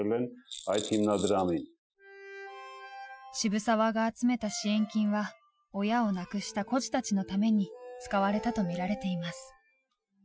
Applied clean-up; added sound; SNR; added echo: classical method Wiener filter.